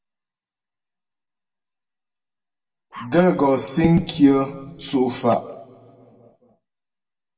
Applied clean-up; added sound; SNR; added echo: none; Dog; 20 dB; reverberation time 1.4 s.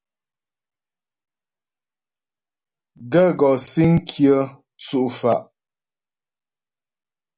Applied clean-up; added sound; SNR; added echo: none; none; none; none.